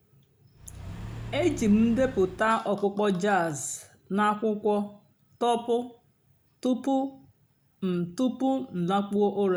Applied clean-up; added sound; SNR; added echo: none; Accelerating, revving, vroom / Car; 11 dB; none.